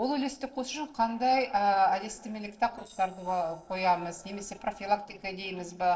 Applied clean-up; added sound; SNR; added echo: neural separator model SepFormer DNS4.